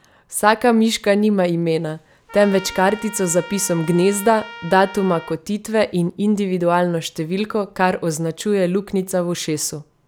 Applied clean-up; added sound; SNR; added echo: none; Trumpet; 17 dB; none.